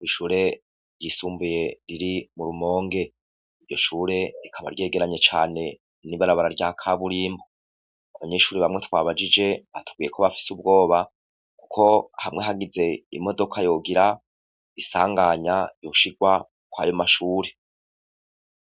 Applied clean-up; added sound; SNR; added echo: none; none; none; none.